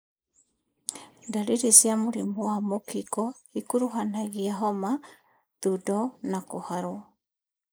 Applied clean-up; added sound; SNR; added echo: neural mask model Resemble Enhance denoiser.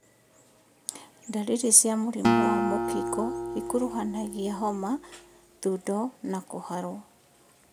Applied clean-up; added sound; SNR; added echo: none; Acoustic guitar; 0 dB; none.